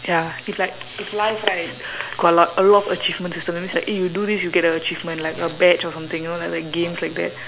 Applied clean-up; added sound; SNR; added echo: none; none; none; none.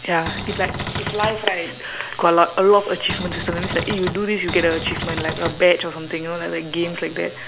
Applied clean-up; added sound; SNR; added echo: none; Cupboard open or close; 7 dB; none.